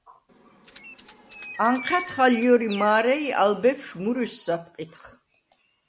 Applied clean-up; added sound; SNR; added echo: none; Bird + Rattle (instrument); 16 dB; none.